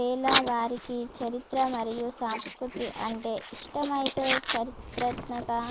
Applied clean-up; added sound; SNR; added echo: neural mask model Resemble Enhance denoiser.